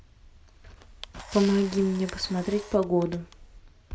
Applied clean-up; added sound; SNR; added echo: none; Camera; 17 dB; none.